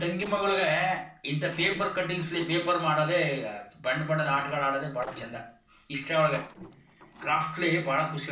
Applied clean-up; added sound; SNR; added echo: neural separator model SepFormer DNS4.